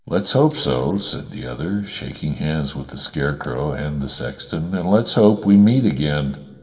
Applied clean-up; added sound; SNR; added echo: neural separator model SepFormer DNS4.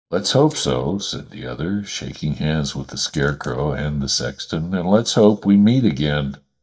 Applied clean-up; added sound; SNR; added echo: neural mask model DeepFilterNet 3.